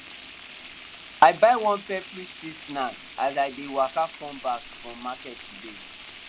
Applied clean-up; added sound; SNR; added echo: none; Frying (food); 15 dB; none.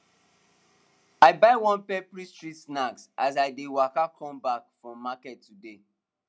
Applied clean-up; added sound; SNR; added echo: none; none; none; none.